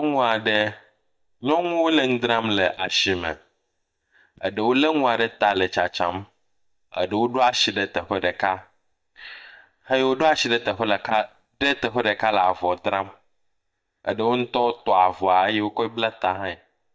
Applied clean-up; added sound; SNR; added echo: neural mask model DeepFilterNet 3.